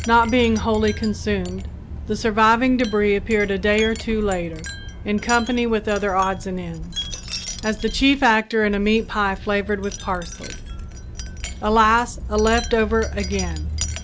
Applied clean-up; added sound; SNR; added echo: none; Wind chime; 9 dB; none.